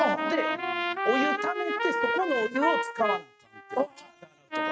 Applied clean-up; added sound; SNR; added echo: neural mask model RNNoise.